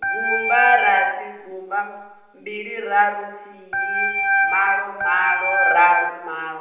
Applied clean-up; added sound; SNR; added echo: none; Organ; -2 dB; reverberation time 0.8 s.